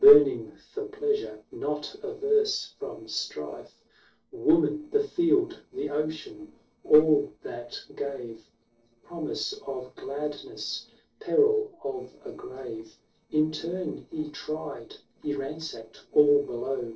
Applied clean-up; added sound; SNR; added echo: neural separator model SepFormer DNS4.